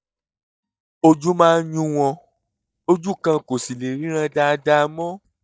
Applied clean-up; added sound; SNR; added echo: neural mask model DeepFilterNet 3.